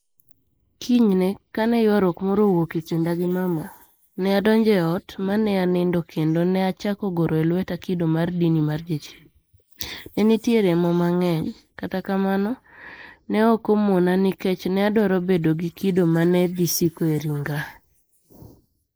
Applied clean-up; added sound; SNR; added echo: neural mask model Resemble Enhance denoiser.